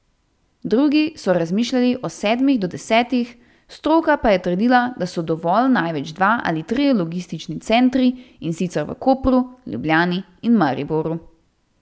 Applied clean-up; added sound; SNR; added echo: none; none; none; none.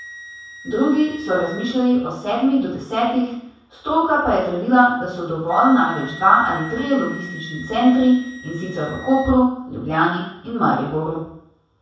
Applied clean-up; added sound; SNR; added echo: none; Wind instrument, woodwind instrument; 20 dB; reverberation time 0.7 s.